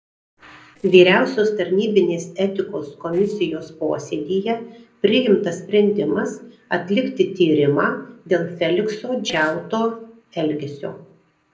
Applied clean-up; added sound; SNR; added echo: neural separator model SepFormer DNS4.